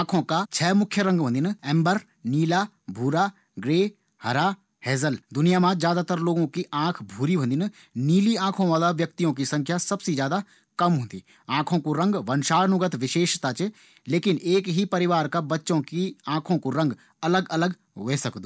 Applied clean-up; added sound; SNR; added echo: none; none; none; none.